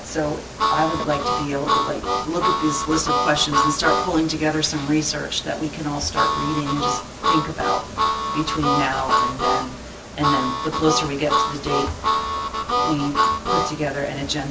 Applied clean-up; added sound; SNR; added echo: none; Harmonica; -2 dB; none.